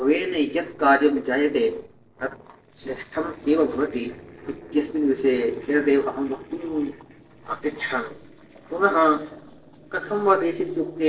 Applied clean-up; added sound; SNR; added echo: neural separator model SepFormer DNS4.